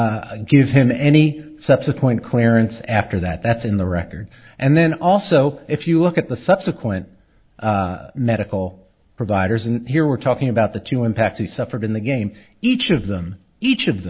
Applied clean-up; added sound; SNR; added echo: none; none; none; none.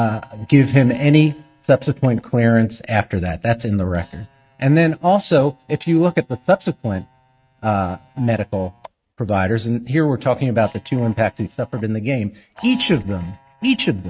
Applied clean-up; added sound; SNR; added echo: neural mask model RNNoise.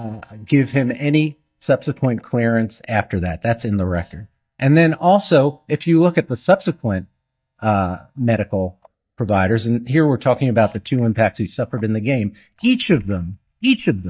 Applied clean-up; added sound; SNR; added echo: neural mask model DeepFilterNet 3.